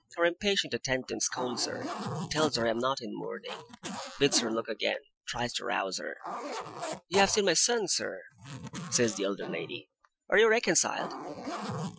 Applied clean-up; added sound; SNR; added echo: classical method Wiener filter.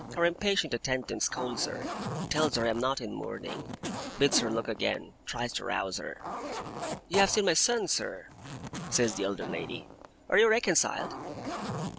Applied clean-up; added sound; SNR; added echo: none; Zipper (clothing); 8 dB; none.